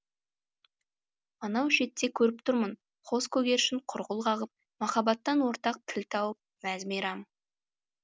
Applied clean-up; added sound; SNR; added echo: none; none; none; none.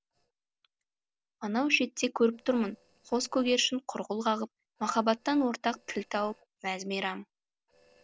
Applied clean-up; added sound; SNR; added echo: neural separator model SepFormer DNS4.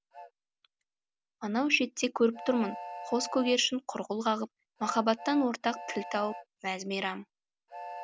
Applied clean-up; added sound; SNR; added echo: none; Train; 14 dB; none.